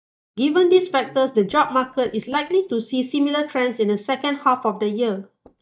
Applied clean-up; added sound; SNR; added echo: neural mask model DeepFilterNet 3.